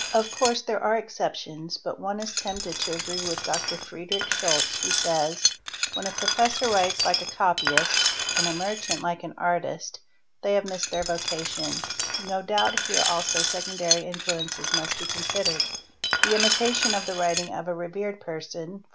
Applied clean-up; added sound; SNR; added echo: none; Glass; 0 dB; none.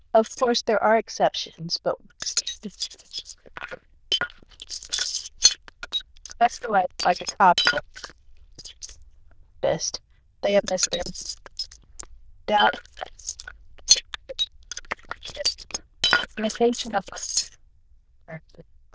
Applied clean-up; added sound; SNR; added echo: neural diffusion model UNIVERSE++.